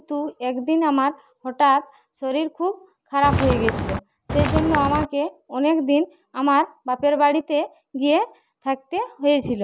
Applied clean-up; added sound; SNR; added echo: none; Walk, footsteps; 1 dB; none.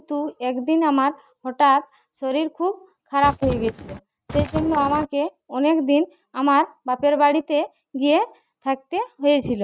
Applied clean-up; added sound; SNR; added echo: neural mask model RNNoise.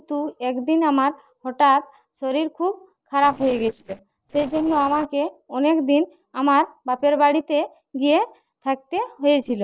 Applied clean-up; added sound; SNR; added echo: neural separator model SepFormer DNS4.